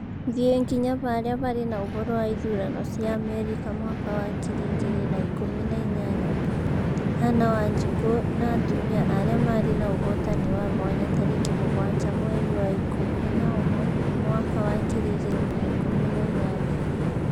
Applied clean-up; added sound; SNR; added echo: none; Train; -4 dB; none.